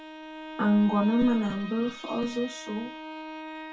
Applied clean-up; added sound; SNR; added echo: none; Bowed string instrument; 13 dB; reverberation time 0.2 s.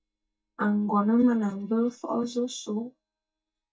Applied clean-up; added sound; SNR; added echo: neural mask model DeepFilterNet 3.